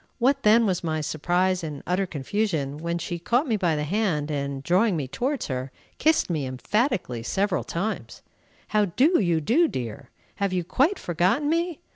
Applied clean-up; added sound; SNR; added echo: none; none; none; none.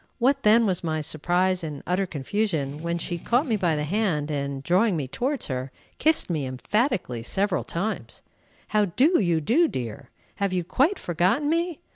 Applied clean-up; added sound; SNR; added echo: none; Strum; 17 dB; none.